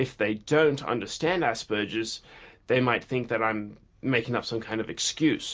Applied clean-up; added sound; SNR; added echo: none; none; none; none.